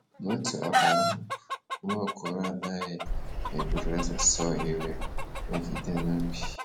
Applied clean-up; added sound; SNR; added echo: none; Bird vocalization, bird call, bird song + Chicken, rooster; -1 dB; none.